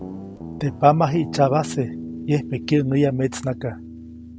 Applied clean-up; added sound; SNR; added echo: none; Guitar; 12 dB; none.